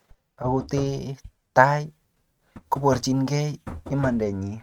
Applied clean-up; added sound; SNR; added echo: neural mask model RNNoise.